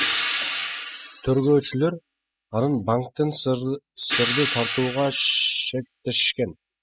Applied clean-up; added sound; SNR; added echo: classical method spectral subtraction.